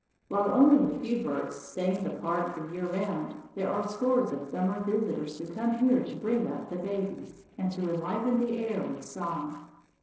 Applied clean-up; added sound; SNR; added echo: neural separator model SepFormer DNS4.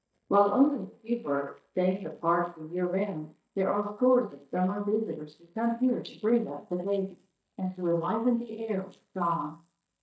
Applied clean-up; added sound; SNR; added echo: neural mask model DeepFilterNet 3.